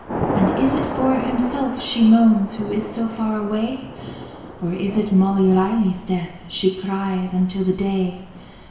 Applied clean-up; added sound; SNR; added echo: none; Thunder / Rain; 9 dB; reverberation time 0.8 s.